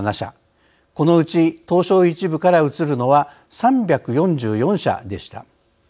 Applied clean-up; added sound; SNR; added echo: none; none; none; none.